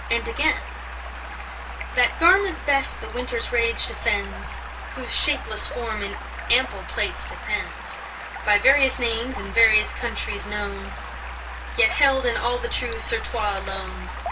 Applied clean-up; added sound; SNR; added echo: none; Stream; 13 dB; reverberation time 0.2 s.